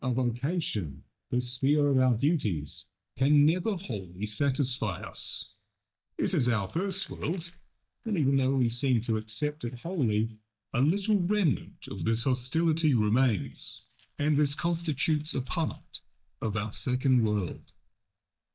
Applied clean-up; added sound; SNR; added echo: neural mask model DeepFilterNet 3.